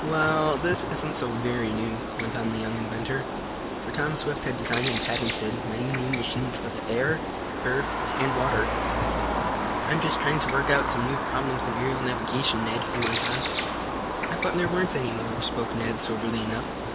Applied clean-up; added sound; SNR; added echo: none; Bird + Traffic noise, roadway noise; 0 dB; none.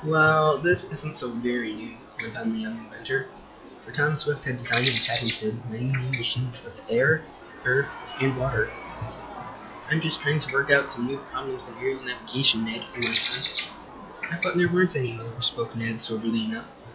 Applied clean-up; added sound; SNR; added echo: classical method log-MMSE.